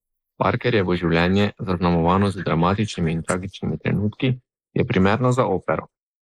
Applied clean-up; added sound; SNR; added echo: neural mask model Resemble Enhance denoiser.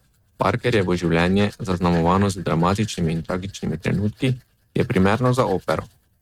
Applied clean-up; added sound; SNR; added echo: neural mask model RNNoise.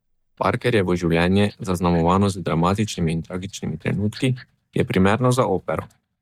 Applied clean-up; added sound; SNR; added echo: neural mask model DeepFilterNet 3.